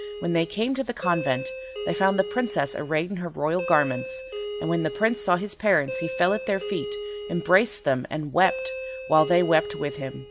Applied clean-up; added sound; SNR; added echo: none; Doorbell; 9 dB; none.